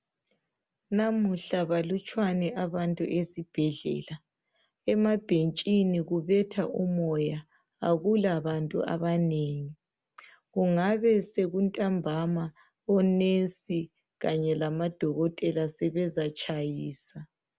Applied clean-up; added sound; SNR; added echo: none; none; none; none.